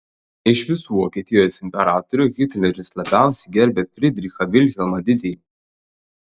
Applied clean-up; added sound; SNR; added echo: none; Tambourine; 7 dB; none.